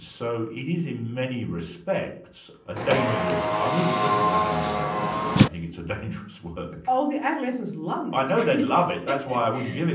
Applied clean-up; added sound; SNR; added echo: none; Car; -3 dB; reverberation time 0.6 s.